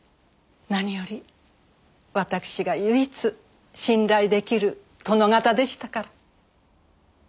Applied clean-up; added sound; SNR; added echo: none; none; none; none.